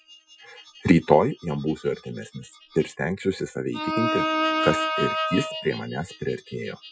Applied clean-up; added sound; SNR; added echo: classical method Wiener filter.